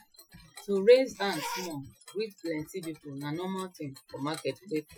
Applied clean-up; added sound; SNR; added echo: classical method Wiener filter.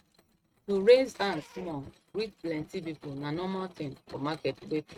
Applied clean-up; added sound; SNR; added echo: neural mask model RNNoise.